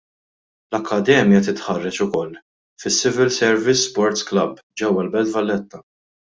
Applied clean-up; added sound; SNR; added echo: none; none; none; none.